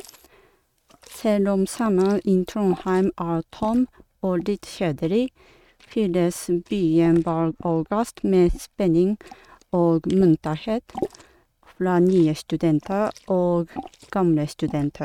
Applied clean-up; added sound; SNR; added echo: neural mask model RNNoise.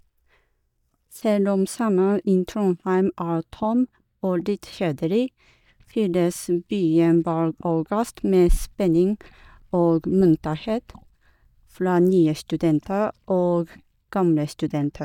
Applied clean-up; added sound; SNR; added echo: neural mask model DeepFilterNet 3.